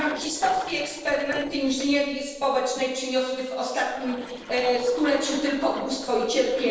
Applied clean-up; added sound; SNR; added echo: neural separator model SepFormer DNS4.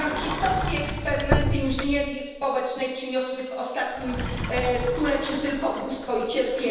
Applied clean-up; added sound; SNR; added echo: none; Sliding door; 3 dB; reverberation time 1.2 s.